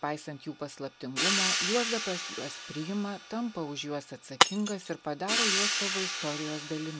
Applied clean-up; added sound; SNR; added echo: none; Hi-hat + Shatter; -3 dB; none.